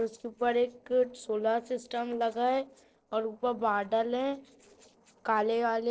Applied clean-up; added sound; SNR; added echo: neural separator model SepFormer DNS4.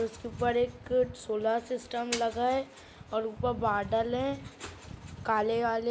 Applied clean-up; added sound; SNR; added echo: none; Engine; 18 dB; none.